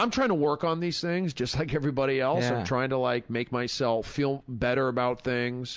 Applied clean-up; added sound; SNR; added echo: none; none; none; none.